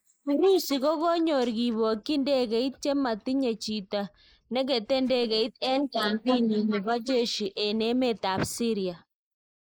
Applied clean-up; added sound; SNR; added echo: neural mask model Resemble Enhance denoiser.